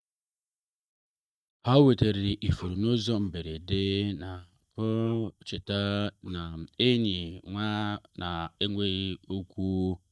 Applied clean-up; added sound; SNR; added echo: neural mask model DeepFilterNet 3.